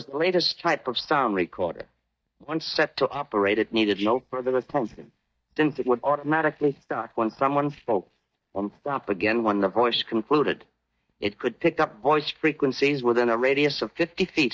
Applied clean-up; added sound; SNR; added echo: neural mask model DeepFilterNet 3.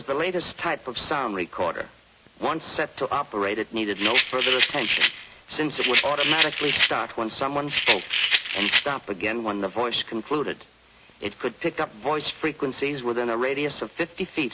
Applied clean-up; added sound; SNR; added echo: none; Rattle; -4 dB; none.